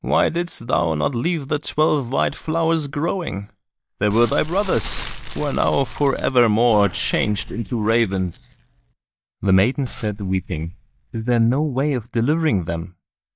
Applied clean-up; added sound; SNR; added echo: neural mask model DeepFilterNet 3.